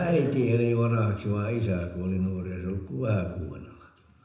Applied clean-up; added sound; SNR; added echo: none; none; none; reverberation time 0.8 s.